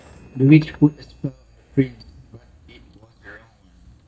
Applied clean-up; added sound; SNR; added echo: neural mask model DeepFilterNet 3.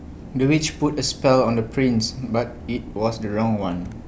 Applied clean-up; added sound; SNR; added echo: none; none; none; none.